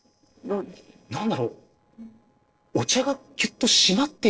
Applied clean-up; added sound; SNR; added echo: neural separator model SepFormer DNS4.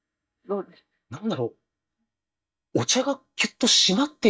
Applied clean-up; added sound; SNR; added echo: neural mask model DeepFilterNet 3.